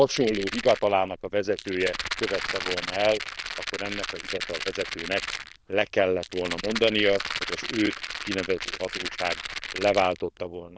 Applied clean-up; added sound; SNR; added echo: neural diffusion model UNIVERSE++.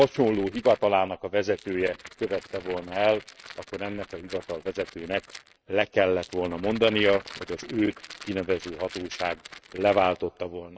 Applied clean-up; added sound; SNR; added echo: neural mask model RNNoise.